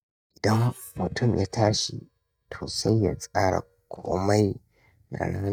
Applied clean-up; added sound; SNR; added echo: neural mask model DeepFilterNet 3.